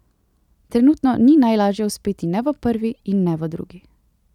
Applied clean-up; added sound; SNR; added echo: none; none; none; none.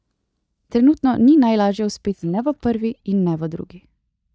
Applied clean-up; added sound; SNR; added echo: neural mask model DeepFilterNet 3.